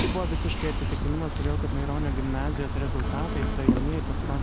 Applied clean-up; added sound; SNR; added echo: none; Fire; -5 dB; none.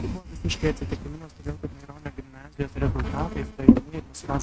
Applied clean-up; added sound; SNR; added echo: neural mask model RNNoise.